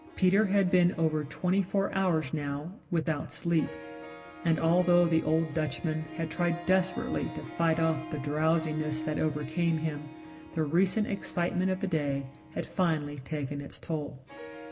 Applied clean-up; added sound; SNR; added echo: none; Harp; 14 dB; reverberation time 2.0 s.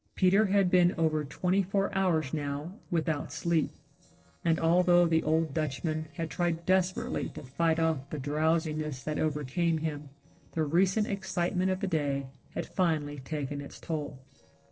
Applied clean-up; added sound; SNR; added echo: neural separator model SepFormer DNS4.